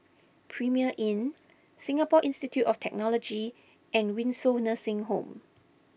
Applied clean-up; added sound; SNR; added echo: none; none; none; none.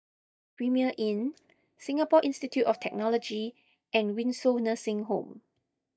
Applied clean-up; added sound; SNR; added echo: neural mask model DeepFilterNet 3.